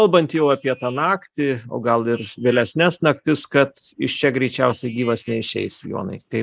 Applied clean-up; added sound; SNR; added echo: neural mask model Resemble Enhance denoiser.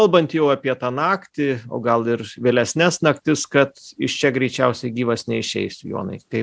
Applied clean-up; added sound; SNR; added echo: none; none; none; none.